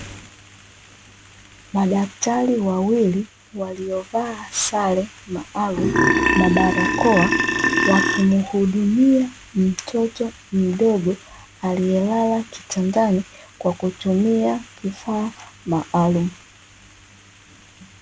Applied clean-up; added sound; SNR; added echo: none; Burping, eructation; -2 dB; none.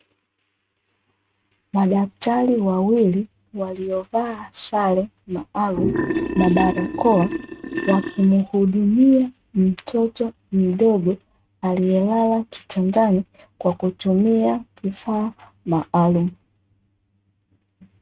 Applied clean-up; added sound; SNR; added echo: neural mask model RNNoise.